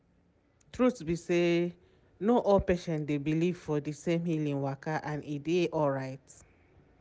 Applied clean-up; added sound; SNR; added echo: none; none; none; none.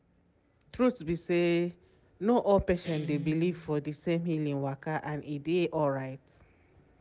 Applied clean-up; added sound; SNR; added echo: none; Guitar; 14 dB; none.